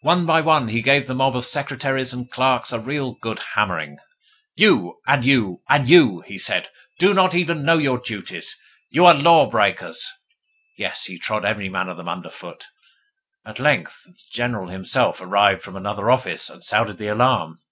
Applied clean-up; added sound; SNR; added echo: none; none; none; none.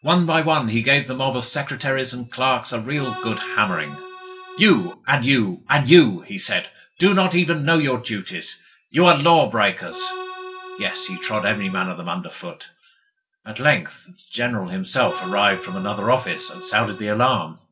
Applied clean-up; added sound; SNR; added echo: none; Accordion; 13 dB; reverberation time 0.2 s.